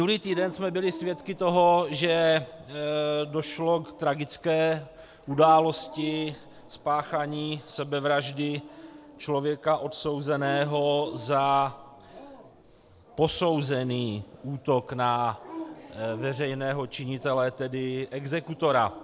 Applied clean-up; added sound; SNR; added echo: none; Dog; 18 dB; none.